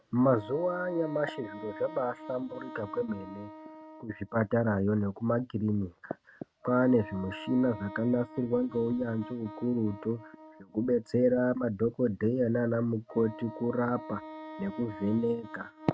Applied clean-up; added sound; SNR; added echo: neural mask model RNNoise.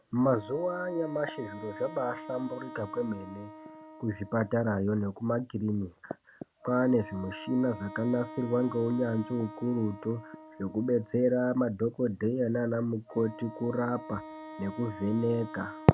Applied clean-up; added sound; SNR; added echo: none; Wind instrument, woodwind instrument; 16 dB; none.